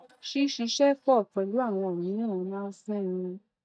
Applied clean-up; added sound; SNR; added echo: neural mask model DeepFilterNet 3.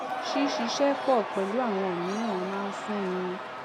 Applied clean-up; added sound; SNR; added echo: none; Crowd / Cheering; 4 dB; none.